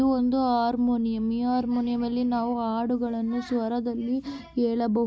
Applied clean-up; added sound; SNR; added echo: none; none; none; none.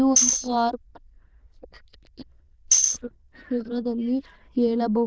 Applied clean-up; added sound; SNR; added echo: neural diffusion model UNIVERSE++.